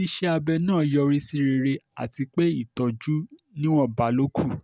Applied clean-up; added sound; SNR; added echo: none; none; none; none.